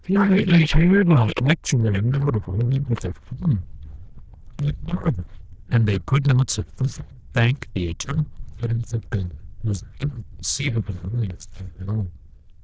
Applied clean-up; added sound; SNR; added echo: neural diffusion model UNIVERSE++.